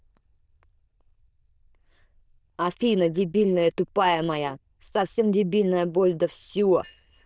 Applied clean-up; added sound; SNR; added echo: neural diffusion model UNIVERSE++.